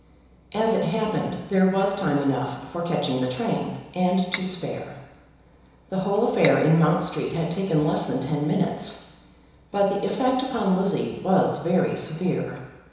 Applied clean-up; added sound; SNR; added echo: none; Cutlery, silverware; 9 dB; reverberation time 1.0 s.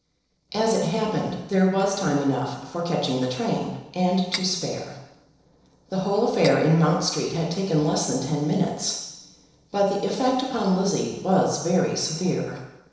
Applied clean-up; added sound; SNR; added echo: neural separator model SepFormer DNS4.